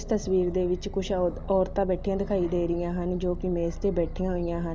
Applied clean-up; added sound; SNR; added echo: none; Aircraft; 9 dB; none.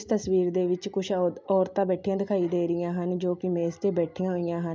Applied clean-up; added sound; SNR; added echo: none; none; none; none.